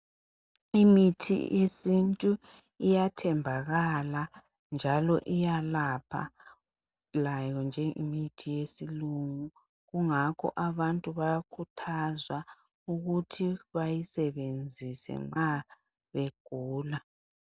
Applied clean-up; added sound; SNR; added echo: none; none; none; none.